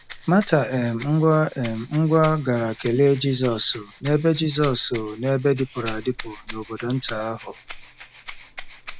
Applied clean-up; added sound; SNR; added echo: none; Rattle (instrument); 12 dB; none.